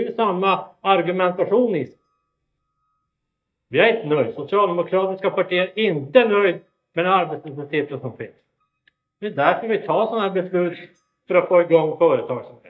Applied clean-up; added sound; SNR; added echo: neural mask model DeepFilterNet 3.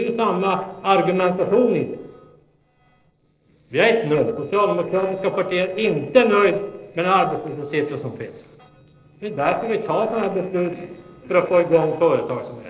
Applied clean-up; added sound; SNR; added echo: neural separator model SepFormer DNS4.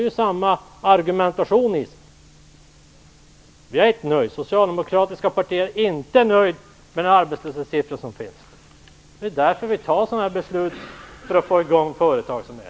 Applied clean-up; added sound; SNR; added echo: none; none; none; none.